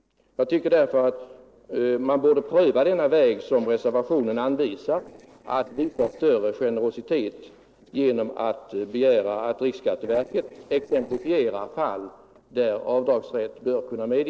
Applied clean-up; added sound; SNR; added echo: neural separator model SepFormer DNS4.